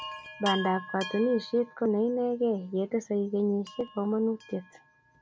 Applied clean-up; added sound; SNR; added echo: none; Chime; 14 dB; none.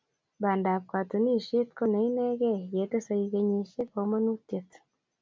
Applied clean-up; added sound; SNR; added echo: none; none; none; none.